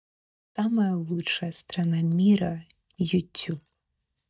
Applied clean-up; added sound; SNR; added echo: neural mask model DeepFilterNet 3.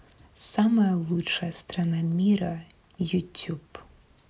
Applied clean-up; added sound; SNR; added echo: none; none; none; none.